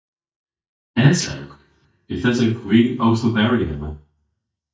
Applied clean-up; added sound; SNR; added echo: neural mask model DeepFilterNet 3.